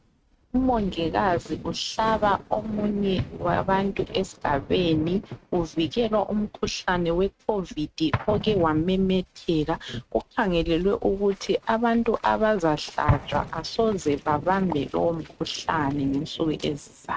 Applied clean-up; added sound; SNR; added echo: neural mask model RNNoise.